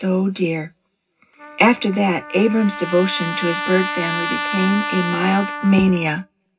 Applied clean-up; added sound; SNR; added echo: none; Trumpet; 8 dB; reverberation time 0.4 s.